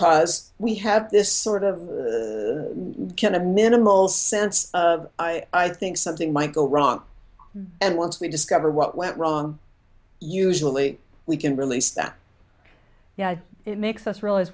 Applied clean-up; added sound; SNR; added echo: none; none; none; none.